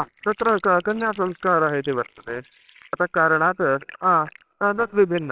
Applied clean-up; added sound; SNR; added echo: neural separator model SepFormer WHAMR!.